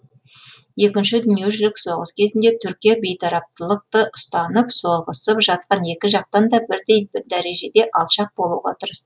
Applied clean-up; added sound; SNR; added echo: none; none; none; none.